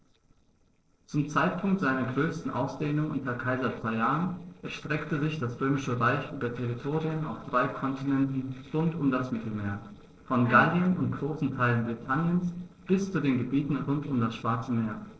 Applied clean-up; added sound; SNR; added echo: neural separator model SepFormer DNS4.